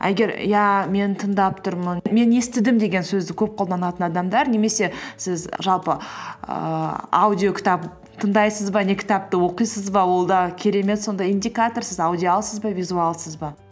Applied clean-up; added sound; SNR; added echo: none; none; none; none.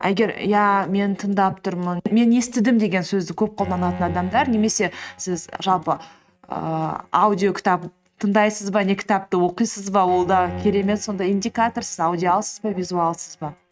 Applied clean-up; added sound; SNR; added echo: neural mask model RNNoise.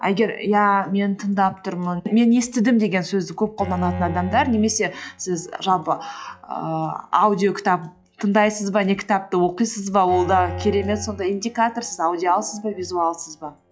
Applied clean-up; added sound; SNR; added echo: classical method log-MMSE.